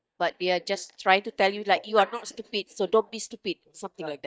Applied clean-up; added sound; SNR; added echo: neural mask model DeepFilterNet 3.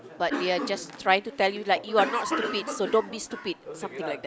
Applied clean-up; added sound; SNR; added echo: none; Cough; 7 dB; none.